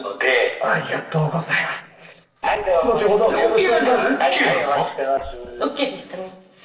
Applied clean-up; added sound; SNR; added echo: neural separator model SepFormer DNS4.